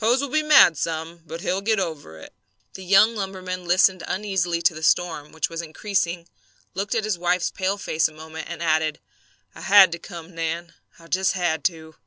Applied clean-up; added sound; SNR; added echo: none; none; none; none.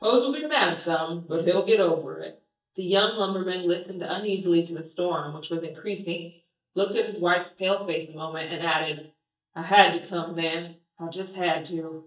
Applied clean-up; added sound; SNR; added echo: neural mask model DeepFilterNet 3.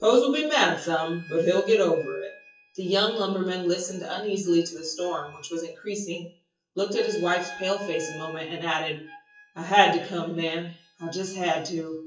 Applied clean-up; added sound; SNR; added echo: classical method WPE with log-MMSE.